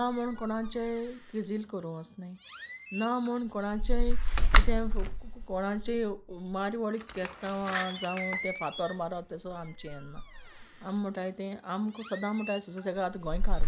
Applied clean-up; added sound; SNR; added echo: none; Slam; -4 dB; none.